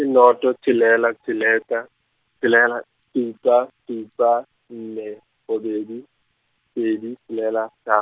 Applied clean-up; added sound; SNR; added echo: none; none; none; none.